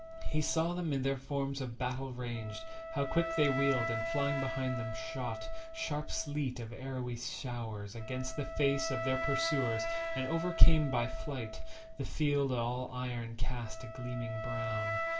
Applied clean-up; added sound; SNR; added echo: none; Wind instrument, woodwind instrument; 10 dB; reverberation time 0.3 s.